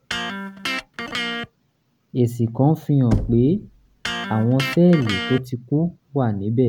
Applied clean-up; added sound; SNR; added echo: none; Knock / Wood + Electric guitar; 9 dB; none.